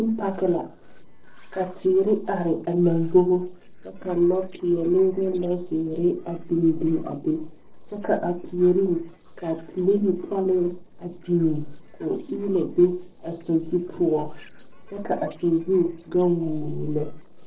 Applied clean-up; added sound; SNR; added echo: neural separator model SepFormer DNS4.